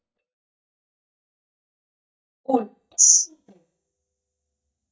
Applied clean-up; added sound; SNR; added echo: neural mask model DeepFilterNet 3.